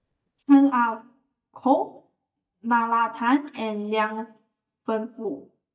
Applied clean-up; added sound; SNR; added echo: neural mask model DeepFilterNet 3.